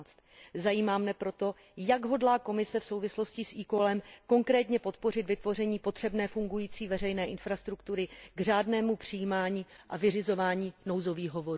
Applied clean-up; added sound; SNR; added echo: none; Wind; 16 dB; none.